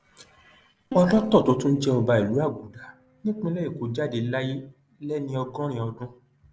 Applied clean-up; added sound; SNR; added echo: neural separator model SepFormer DNS4.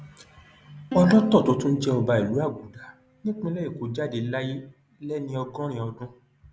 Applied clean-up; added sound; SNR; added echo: none; Plucked string instrument; 13 dB; none.